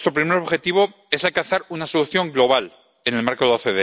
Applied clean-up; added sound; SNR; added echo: none; none; none; none.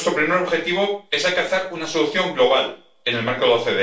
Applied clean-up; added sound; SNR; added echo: none; none; none; reverberation time 0.3 s.